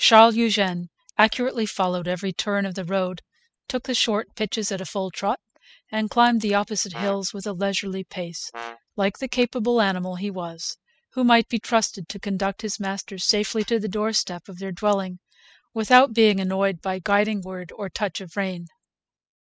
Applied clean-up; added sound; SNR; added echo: classical method spectral subtraction.